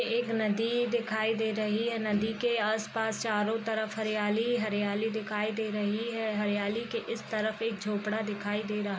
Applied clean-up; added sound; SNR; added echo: none; none; none; none.